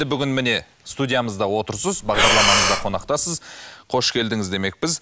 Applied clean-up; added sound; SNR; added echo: none; Breathing; -4 dB; none.